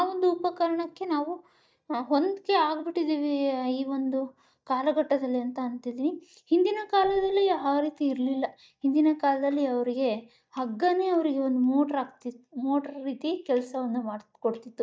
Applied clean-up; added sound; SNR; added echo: neural mask model DeepFilterNet 3.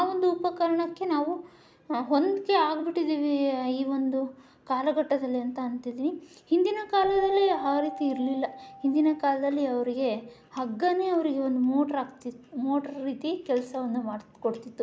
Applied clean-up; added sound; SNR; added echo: none; Keyboard (musical); 17 dB; none.